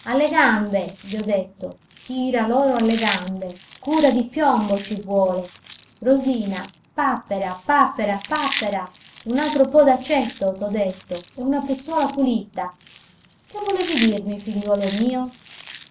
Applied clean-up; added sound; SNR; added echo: none; Chewing, mastication; 16 dB; none.